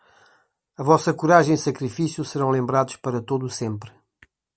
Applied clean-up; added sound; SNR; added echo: none; none; none; none.